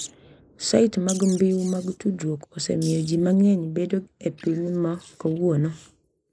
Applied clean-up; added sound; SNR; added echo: neural mask model Resemble Enhance denoiser.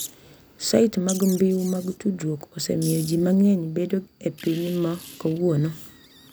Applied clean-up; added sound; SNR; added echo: none; Wild animals; 18 dB; none.